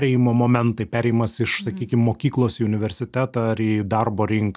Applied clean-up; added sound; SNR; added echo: none; none; none; none.